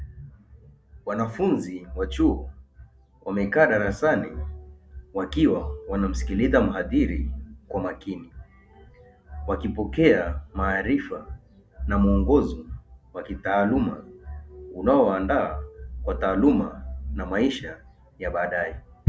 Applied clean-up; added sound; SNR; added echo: none; none; none; none.